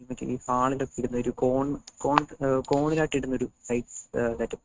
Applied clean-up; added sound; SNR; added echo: neural mask model RNNoise.